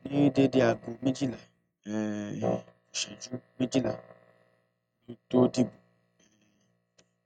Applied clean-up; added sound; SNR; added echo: neural mask model RNNoise.